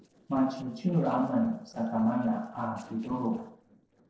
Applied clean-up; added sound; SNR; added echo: neural separator model SepFormer DNS4.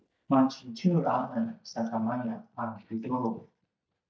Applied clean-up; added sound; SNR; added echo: neural mask model DeepFilterNet 3.